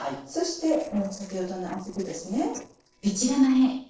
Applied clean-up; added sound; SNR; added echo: neural separator model SepFormer DNS4.